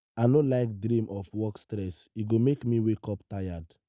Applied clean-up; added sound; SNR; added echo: none; none; none; none.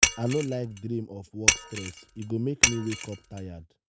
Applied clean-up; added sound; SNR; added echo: none; Shatter; -4 dB; none.